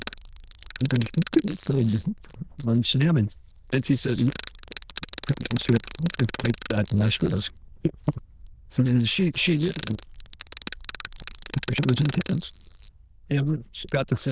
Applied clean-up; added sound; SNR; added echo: neural diffusion model UNIVERSE++.